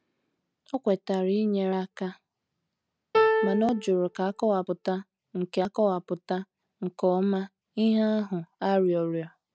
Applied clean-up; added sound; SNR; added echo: none; Piano; -1 dB; none.